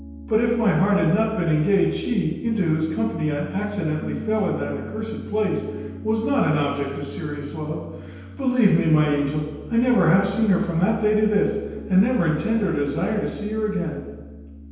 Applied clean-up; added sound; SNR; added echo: none; Piano; 14 dB; reverberation time 1.2 s.